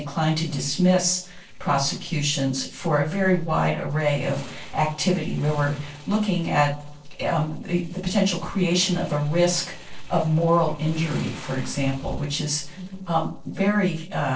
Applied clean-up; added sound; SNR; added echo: neural separator model SepFormer DNS4.